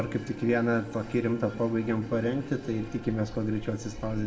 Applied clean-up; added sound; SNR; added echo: none; Bird vocalization, bird call, bird song; 17 dB; reverberation time 0.7 s.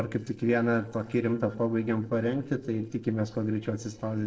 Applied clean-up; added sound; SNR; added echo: neural separator model SepFormer DNS4.